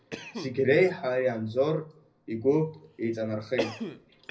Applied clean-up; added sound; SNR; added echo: none; Cough; 13 dB; reverberation time 0.4 s.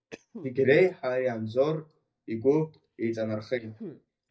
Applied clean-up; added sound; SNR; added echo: neural mask model DeepFilterNet 3.